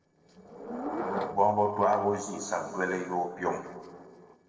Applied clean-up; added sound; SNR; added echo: neural separator model SepFormer DNS4.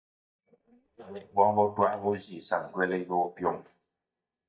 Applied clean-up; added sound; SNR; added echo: neural mask model DeepFilterNet 3.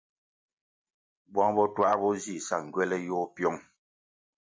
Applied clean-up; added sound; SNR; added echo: none; none; none; none.